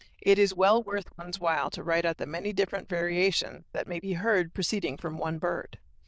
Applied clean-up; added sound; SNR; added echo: neural diffusion model UNIVERSE++.